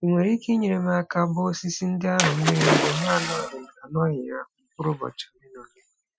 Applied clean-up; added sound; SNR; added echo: classical method Wiener filter.